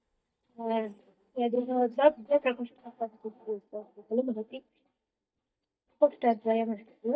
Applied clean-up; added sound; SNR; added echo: neural mask model DeepFilterNet 3.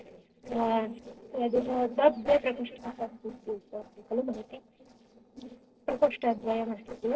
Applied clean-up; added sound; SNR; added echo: neural separator model SepFormer DNS4.